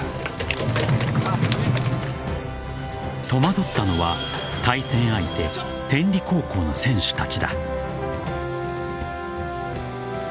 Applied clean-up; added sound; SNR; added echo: none; none; none; none.